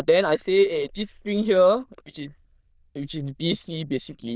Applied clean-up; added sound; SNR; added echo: neural diffusion model UNIVERSE++.